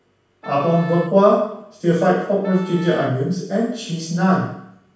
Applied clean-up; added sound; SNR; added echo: none; Wind instrument, woodwind instrument; 18 dB; reverberation time 0.7 s.